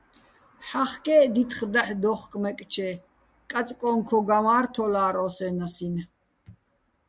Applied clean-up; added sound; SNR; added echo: none; none; none; none.